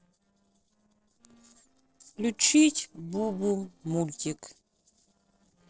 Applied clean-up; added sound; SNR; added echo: neural separator model SepFormer DNS4.